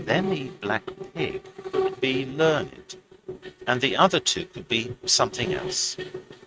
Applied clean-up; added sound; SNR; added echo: neural mask model RNNoise.